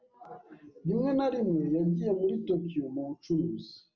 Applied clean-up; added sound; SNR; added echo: none; none; none; none.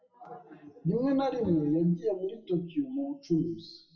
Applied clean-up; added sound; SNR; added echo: classical method WPE with log-MMSE.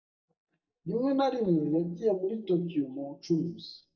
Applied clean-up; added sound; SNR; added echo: neural mask model DeepFilterNet 3.